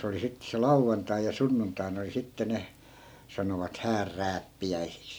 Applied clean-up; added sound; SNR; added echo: none; none; none; none.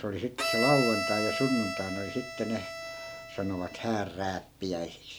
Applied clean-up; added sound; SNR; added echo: none; Bowed string instrument; 4 dB; none.